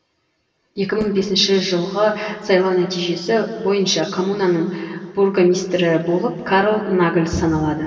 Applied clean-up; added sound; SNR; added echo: none; none; none; reverberation time 2.6 s.